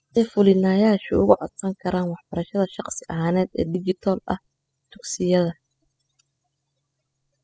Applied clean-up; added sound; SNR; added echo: classical method spectral subtraction.